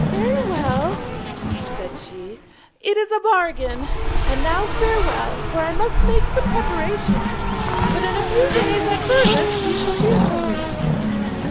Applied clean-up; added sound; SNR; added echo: none; Race car, auto racing; -3 dB; none.